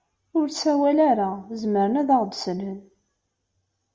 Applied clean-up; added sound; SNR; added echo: none; none; none; none.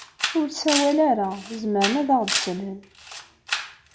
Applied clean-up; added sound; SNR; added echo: none; Camera; 6 dB; none.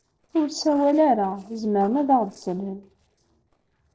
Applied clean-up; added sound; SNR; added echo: neural separator model SepFormer DNS4.